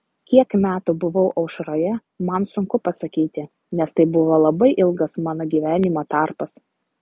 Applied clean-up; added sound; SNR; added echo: none; none; none; none.